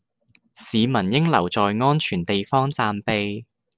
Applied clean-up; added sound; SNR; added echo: none; none; none; none.